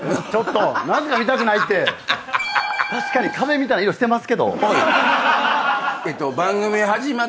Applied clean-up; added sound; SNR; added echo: none; none; none; none.